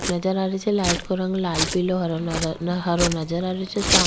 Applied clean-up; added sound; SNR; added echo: none; Domestic sounds, home sounds; 4 dB; none.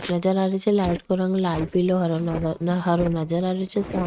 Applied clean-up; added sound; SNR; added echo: neural mask model RNNoise.